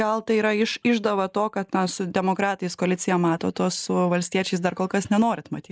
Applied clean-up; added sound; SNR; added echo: neural mask model Resemble Enhance denoiser.